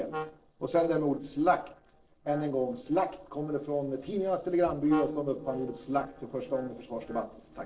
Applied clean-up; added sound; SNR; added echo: neural separator model SepFormer DNS4.